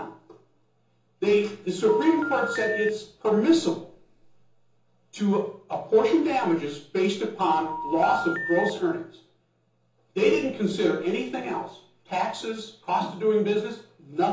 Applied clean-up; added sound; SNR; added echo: none; Telephone; 7 dB; reverberation time 0.7 s.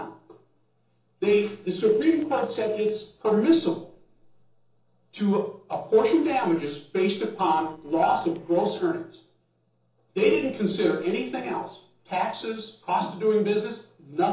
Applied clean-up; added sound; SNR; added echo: neural separator model SepFormer DNS4.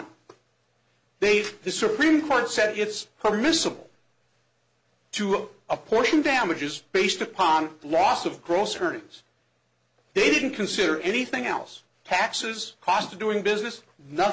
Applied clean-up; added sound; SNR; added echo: none; none; none; none.